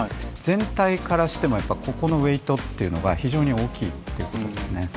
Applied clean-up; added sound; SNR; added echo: none; none; none; none.